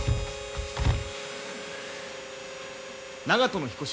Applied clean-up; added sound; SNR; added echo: none; Harmonica; 10 dB; none.